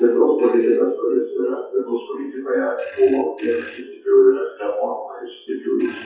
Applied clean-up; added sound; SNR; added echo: classical method WPE with log-MMSE.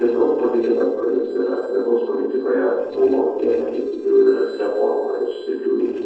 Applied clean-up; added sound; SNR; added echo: neural separator model SepFormer DNS4.